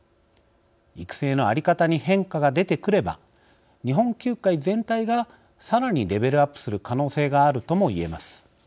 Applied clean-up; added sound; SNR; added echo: none; none; none; none.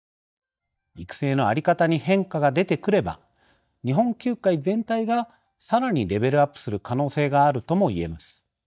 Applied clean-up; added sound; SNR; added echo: neural mask model DeepFilterNet 3.